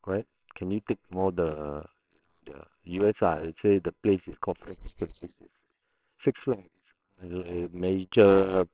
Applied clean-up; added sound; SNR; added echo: neural separator model SepFormer WHAMR!.